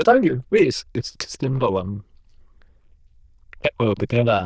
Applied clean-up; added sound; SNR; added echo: neural diffusion model UNIVERSE++.